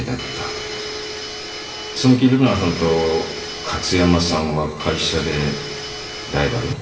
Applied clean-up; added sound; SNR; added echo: none; Domestic sounds, home sounds; 9 dB; reverberation time 0.9 s.